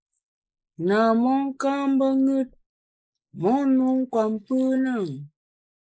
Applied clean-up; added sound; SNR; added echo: neural mask model Resemble Enhance denoiser.